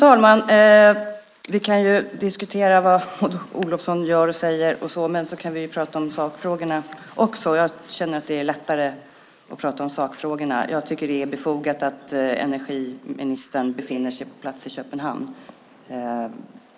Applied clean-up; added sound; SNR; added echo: neural mask model Resemble Enhance denoiser.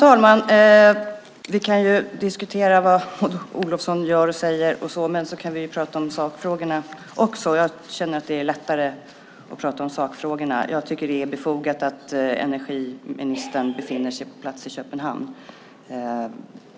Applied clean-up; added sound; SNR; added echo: none; none; none; none.